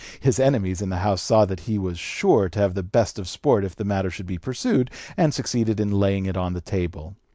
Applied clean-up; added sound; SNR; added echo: none; none; none; none.